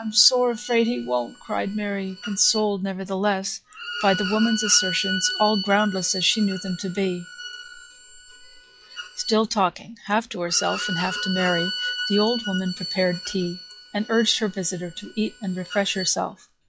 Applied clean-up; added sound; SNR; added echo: classical method log-MMSE.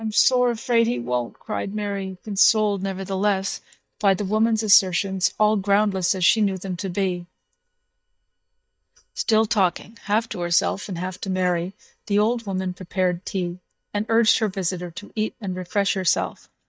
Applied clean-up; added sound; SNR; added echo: neural mask model DeepFilterNet 3.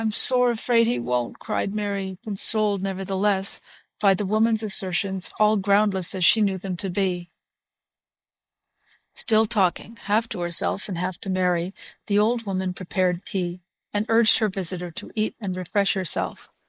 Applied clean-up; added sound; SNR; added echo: neural mask model Resemble Enhance denoiser.